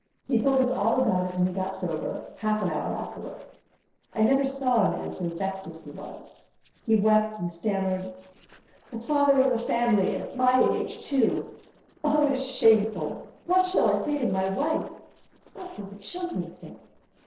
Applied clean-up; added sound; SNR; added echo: neural separator model SepFormer DNS4.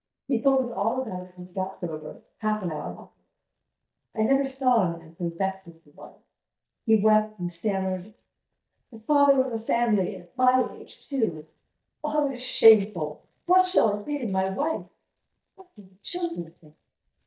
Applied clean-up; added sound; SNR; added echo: neural mask model DeepFilterNet 3.